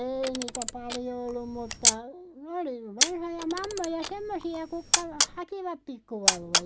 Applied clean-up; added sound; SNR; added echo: none; Camera; -4 dB; none.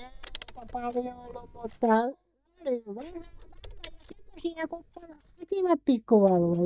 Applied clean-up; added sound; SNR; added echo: neural mask model DeepFilterNet 3.